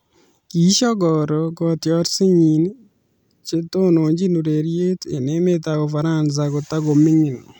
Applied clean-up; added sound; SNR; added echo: none; none; none; none.